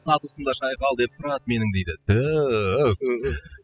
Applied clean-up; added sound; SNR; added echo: classical method spectral subtraction.